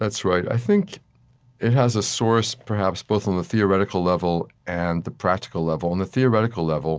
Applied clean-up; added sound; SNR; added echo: none; none; none; none.